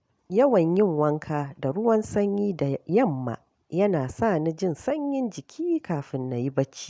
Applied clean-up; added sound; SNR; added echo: none; none; none; none.